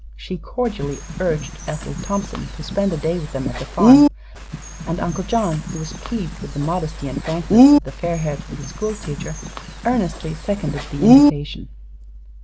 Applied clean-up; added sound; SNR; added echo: none; Bird; -5 dB; none.